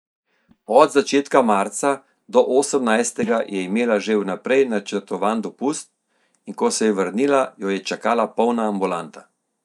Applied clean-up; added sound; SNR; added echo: neural mask model DeepFilterNet 3.